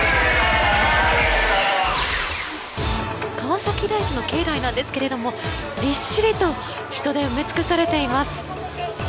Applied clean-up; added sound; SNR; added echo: none; none; none; none.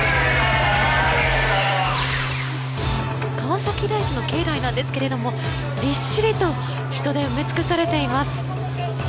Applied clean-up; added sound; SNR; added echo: none; Organ; 4 dB; none.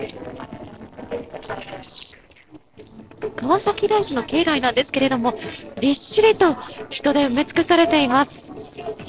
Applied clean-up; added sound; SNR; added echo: neural separator model SepFormer DNS4.